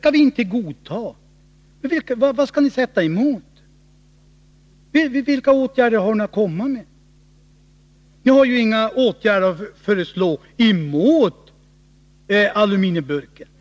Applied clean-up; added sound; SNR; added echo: none; none; none; none.